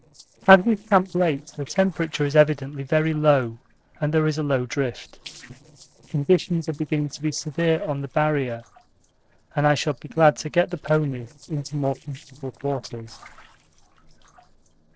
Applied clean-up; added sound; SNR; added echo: neural separator model SepFormer DNS4.